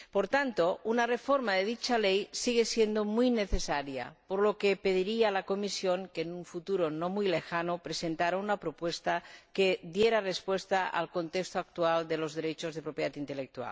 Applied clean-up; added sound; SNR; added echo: none; none; none; none.